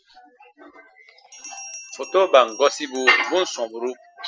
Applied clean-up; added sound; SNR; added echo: classical method spectral subtraction.